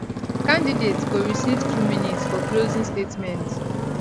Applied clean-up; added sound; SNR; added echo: none; Motorcycle; -1 dB; none.